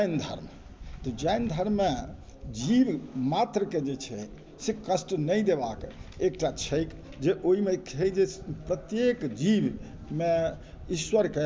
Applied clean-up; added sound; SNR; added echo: none; none; none; none.